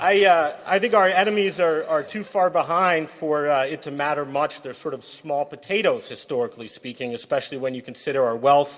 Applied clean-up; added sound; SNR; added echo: none; none; none; reverberation time 1.6 s.